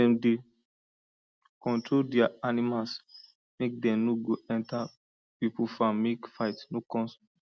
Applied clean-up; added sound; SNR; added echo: none; none; none; none.